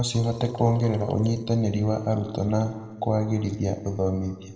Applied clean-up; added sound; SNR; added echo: neural separator model SepFormer DNS4.